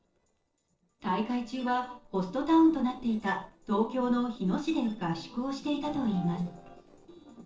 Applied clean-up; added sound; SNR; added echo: neural separator model SepFormer DNS4.